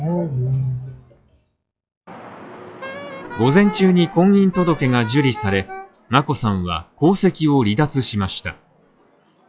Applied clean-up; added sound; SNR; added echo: classical method log-MMSE.